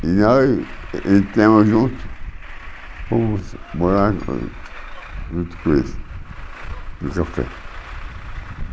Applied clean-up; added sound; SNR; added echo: none; Truck; 10 dB; none.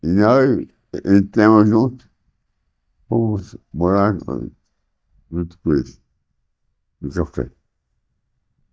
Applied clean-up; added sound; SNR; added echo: neural mask model DeepFilterNet 3.